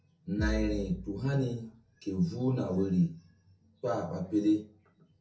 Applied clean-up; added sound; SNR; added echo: none; Bass drum; 6 dB; reverberation time 0.3 s.